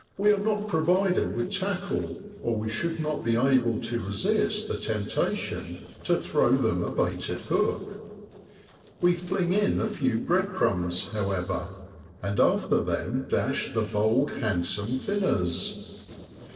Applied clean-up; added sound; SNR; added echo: neural separator model SepFormer DNS4.